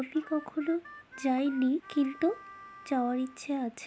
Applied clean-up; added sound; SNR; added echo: none; Harmonica; 19 dB; none.